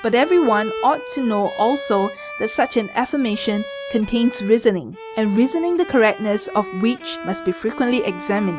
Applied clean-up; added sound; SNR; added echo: none; Bowed string instrument; 12 dB; none.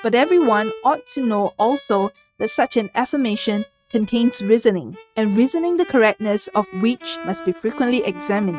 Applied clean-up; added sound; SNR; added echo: neural mask model RNNoise.